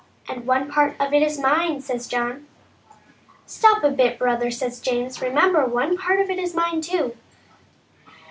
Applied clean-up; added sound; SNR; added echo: none; none; none; none.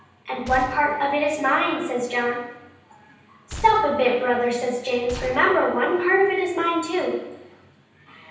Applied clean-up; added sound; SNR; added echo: none; Gunshot, gunfire; 16 dB; reverberation time 0.9 s.